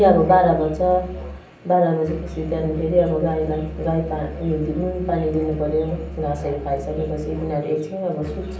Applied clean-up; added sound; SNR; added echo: none; Musical instrument; 12 dB; reverberation time 0.6 s.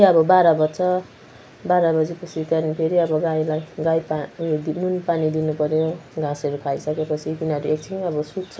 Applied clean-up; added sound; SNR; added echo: none; none; none; none.